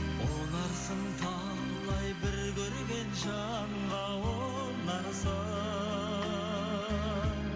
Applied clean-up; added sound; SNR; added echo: none; none; none; none.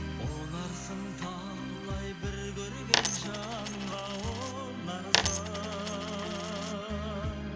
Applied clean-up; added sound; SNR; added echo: none; Coin (dropping); -2 dB; none.